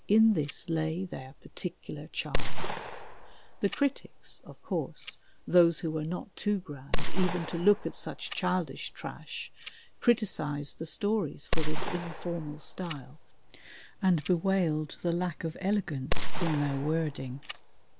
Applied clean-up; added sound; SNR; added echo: none; Gunshot, gunfire; -3 dB; none.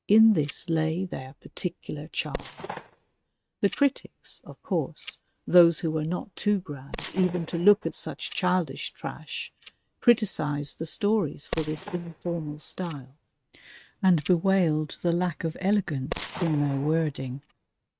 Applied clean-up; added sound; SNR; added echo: neural mask model RNNoise.